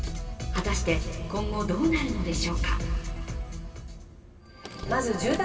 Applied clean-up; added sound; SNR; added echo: none; Slam; 18 dB; reverberation time 2.9 s.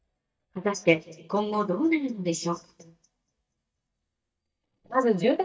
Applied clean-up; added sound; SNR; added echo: neural mask model DeepFilterNet 3.